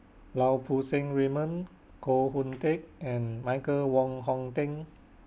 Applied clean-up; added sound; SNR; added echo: none; none; none; none.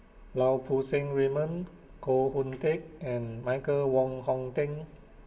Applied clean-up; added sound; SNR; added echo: none; none; none; reverberation time 1.9 s.